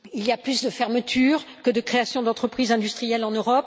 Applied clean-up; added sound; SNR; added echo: none; none; none; none.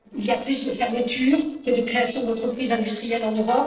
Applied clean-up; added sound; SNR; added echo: neural separator model SepFormer DNS4.